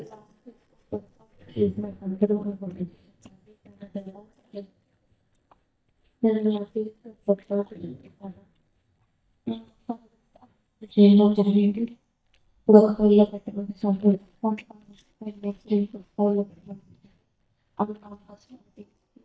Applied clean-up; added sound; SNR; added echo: neural mask model DeepFilterNet 3.